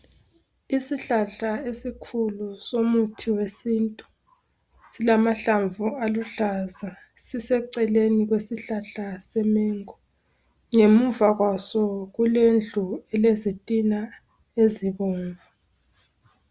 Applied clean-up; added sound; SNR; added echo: none; none; none; none.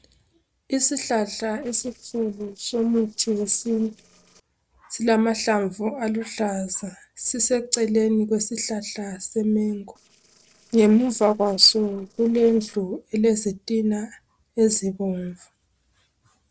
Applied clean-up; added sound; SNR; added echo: neural separator model SepFormer DNS4.